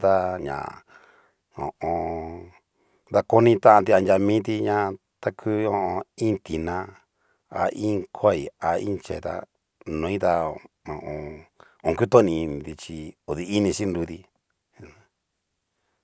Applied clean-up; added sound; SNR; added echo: none; none; none; none.